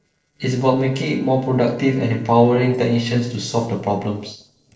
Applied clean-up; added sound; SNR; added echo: neural separator model SepFormer DNS4.